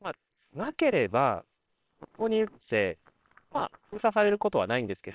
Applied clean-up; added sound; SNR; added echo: neural separator model SepFormer WHAMR!.